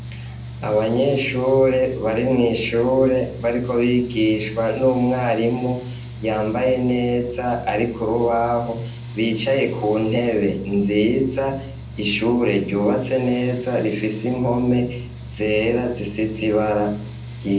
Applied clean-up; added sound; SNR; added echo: none; Mechanical fan; 13 dB; reverberation time 0.6 s.